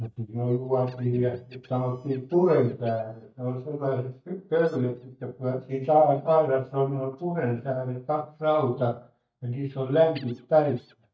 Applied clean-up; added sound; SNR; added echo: neural mask model DeepFilterNet 3.